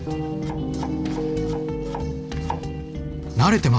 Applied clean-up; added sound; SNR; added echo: neural separator model SepFormer DNS4.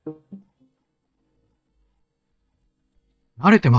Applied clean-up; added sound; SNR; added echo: neural mask model DeepFilterNet 3.